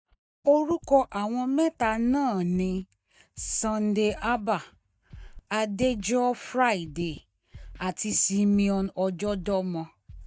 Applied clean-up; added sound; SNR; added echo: neural mask model DeepFilterNet 3.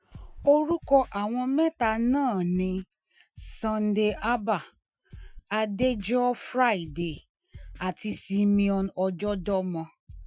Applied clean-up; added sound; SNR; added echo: classical method Wiener filter.